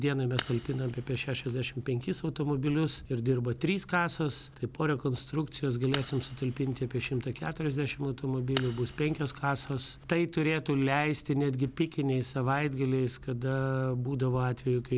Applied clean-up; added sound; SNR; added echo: none; Fire; 10 dB; none.